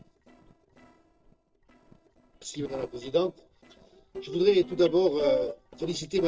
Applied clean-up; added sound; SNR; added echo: neural separator model SepFormer DNS4.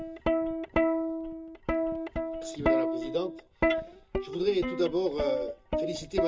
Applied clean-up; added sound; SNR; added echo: none; Plucked string instrument; -3 dB; reverberation time 0.2 s.